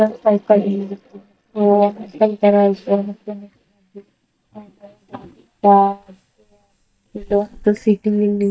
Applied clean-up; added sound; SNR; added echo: neural mask model DeepFilterNet 3.